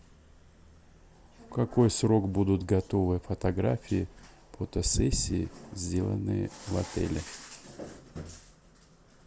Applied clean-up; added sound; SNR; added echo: none; none; none; none.